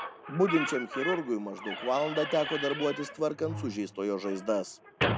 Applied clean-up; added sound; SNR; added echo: none; Squeak / Slam; 5 dB; none.